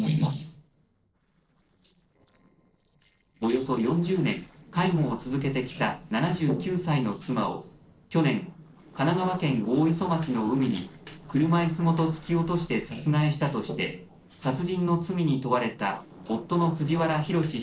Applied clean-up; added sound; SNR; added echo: neural separator model SepFormer DNS4.